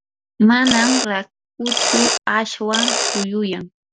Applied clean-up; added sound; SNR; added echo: none; Mechanisms; 2 dB; none.